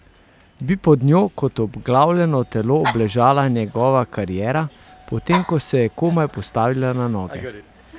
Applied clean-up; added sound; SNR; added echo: none; Dog; 15 dB; none.